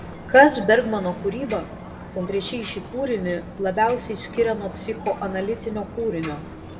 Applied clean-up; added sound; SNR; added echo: none; Ocean; 13 dB; reverberation time 0.9 s.